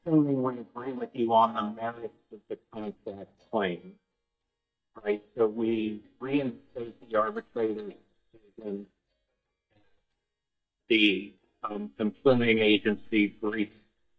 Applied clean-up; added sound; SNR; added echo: neural mask model DeepFilterNet 3.